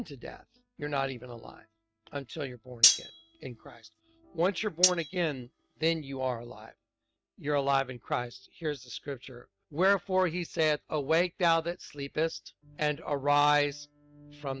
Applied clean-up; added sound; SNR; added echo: neural mask model RNNoise.